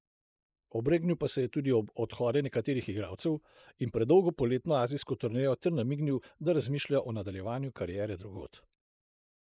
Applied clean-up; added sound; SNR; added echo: neural mask model Resemble Enhance denoiser.